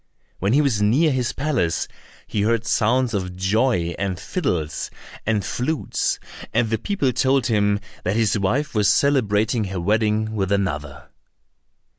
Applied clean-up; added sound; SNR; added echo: none; none; none; none.